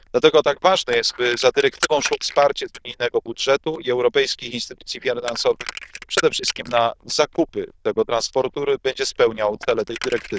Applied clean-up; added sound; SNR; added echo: neural diffusion model UNIVERSE++.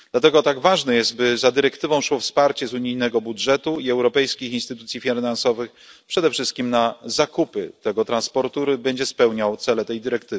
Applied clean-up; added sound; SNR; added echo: none; none; none; none.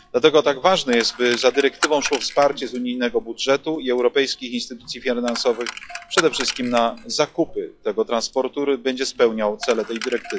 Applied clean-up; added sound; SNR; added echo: classical method log-MMSE.